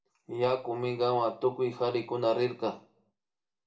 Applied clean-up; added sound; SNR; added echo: none; none; none; reverberation time 0.3 s.